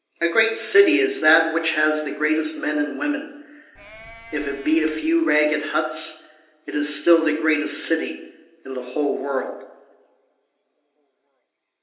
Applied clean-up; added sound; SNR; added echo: none; Livestock, farm animals, working animals; 18 dB; reverberation time 1.0 s.